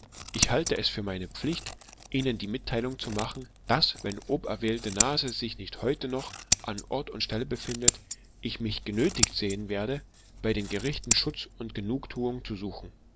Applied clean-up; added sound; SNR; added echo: none; Scissors; 3 dB; none.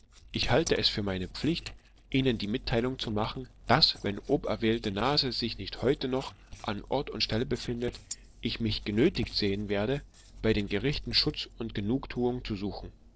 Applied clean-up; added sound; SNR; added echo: neural separator model SepFormer DNS4.